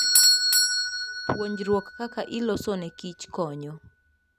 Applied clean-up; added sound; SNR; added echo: none; Bell / Doorbell; -5 dB; none.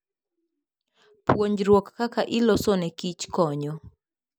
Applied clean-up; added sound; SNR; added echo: none; none; none; none.